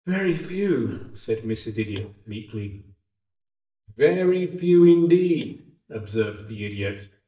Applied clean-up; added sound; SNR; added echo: neural mask model DeepFilterNet 3.